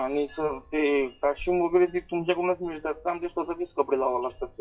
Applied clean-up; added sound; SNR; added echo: classical method WPE with log-MMSE.